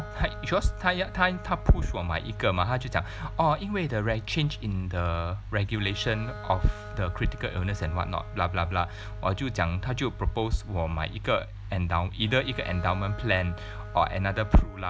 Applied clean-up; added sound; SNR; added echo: none; Bowed string instrument; 20 dB; none.